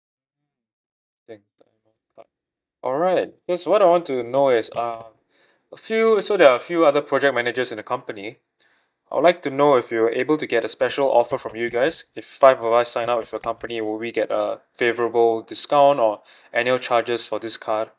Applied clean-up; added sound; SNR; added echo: neural mask model DeepFilterNet 3.